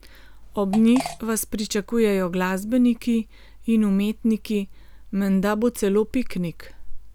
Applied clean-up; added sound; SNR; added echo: none; Fart; 13 dB; none.